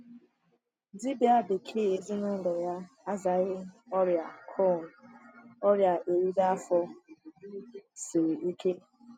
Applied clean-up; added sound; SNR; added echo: none; none; none; none.